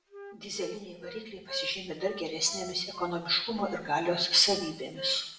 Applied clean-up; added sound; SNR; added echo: none; Wind instrument, woodwind instrument; 15 dB; reverberation time 0.7 s.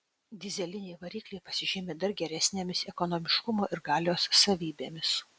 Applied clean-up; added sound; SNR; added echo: none; none; none; none.